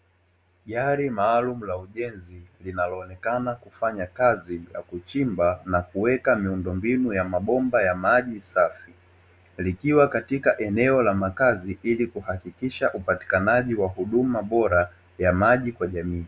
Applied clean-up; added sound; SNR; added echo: none; none; none; none.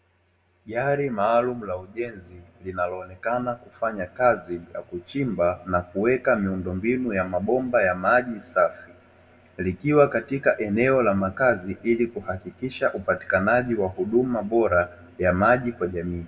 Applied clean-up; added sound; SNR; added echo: none; none; none; reverberation time 1.8 s.